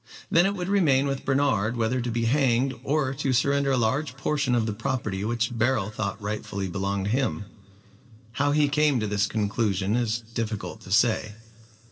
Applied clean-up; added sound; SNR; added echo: none; none; none; reverberation time 2.7 s.